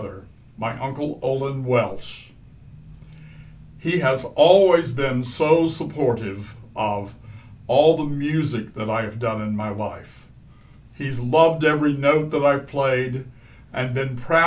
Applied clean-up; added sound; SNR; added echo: none; none; none; none.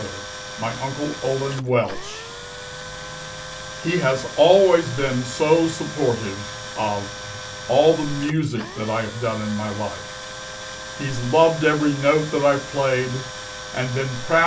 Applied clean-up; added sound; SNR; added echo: none; Tools; 12 dB; none.